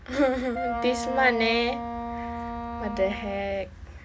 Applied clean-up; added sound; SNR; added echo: none; Wind instrument, woodwind instrument; 6 dB; none.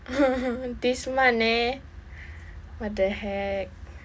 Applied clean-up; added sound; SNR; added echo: none; none; none; none.